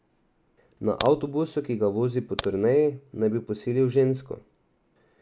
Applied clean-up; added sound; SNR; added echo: none; Crack; 9 dB; none.